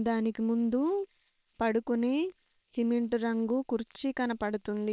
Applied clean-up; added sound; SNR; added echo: neural separator model SepFormer WHAM!.